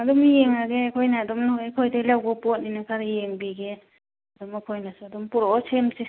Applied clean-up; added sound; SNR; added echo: none; none; none; none.